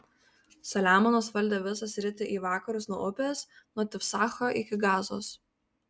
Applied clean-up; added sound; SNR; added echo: none; none; none; none.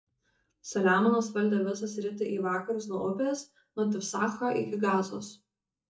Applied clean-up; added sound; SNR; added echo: neural mask model DeepFilterNet 3.